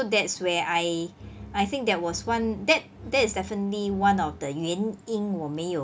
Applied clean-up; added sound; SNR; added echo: none; Bowed string instrument; 17 dB; none.